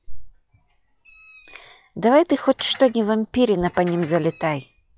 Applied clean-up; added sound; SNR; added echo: classical method log-MMSE.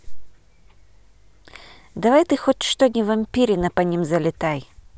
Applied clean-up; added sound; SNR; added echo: none; none; none; none.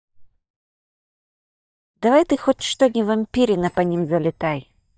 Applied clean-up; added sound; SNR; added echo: neural mask model DeepFilterNet 3.